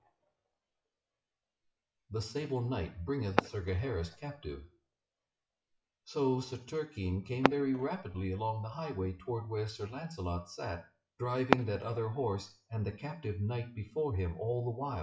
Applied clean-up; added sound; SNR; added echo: classical method WPE with log-MMSE.